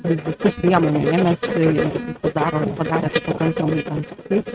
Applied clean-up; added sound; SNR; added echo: neural mask model RNNoise.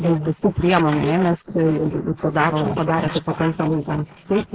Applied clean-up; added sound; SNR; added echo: neural mask model Resemble Enhance denoiser.